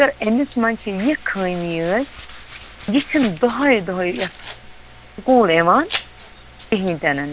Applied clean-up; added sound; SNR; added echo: none; Domestic sounds, home sounds; 13 dB; none.